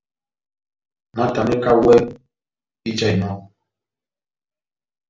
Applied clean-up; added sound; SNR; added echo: none; none; none; none.